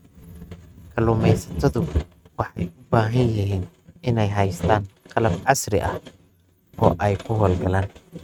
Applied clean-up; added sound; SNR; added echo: neural mask model RNNoise.